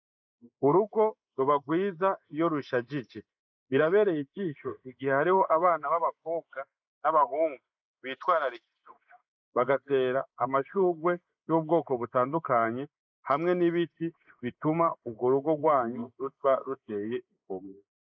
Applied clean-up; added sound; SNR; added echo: neural mask model Resemble Enhance denoiser.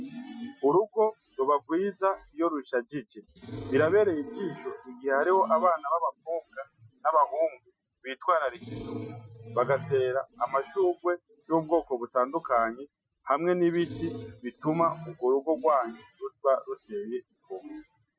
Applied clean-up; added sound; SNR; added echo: classical method Wiener filter.